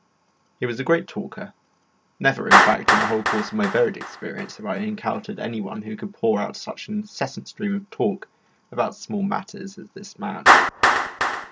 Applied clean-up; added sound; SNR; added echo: none; Clapping; -2 dB; none.